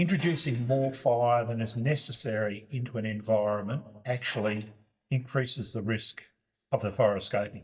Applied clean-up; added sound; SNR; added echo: neural mask model DeepFilterNet 3.